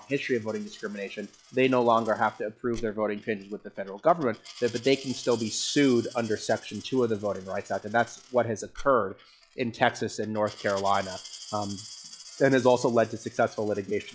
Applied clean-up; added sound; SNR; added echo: classical method log-MMSE.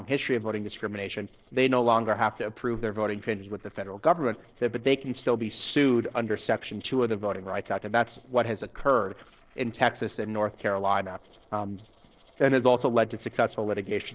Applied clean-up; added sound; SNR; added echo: neural separator model SepFormer DNS4.